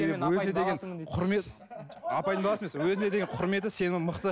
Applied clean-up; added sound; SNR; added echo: none; none; none; none.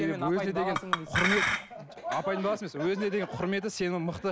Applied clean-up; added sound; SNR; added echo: none; Chink, clink; 2 dB; none.